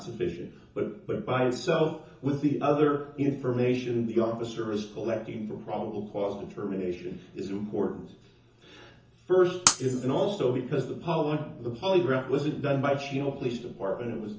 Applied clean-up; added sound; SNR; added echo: none; Shatter; 2 dB; reverberation time 0.6 s.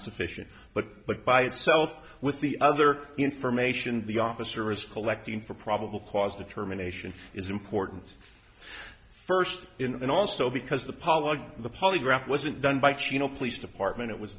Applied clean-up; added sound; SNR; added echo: none; none; none; none.